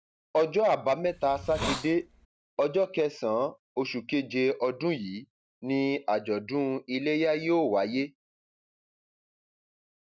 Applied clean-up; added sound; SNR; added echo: none; Hiss; 7 dB; none.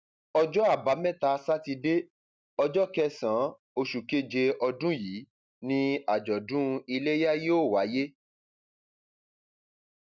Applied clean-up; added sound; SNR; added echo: none; none; none; none.